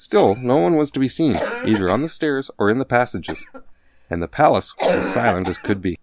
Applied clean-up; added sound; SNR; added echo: none; Cough; 9 dB; none.